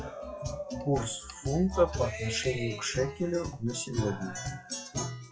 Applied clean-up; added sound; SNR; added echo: classical method WPE with log-MMSE.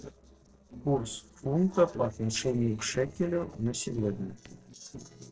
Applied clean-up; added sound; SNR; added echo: neural separator model SepFormer DNS4.